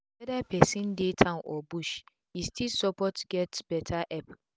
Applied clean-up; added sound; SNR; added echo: none; none; none; none.